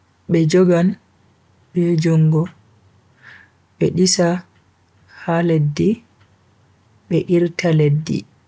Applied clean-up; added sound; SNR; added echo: none; none; none; none.